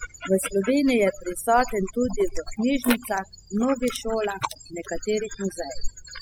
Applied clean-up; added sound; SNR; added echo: classical method spectral subtraction.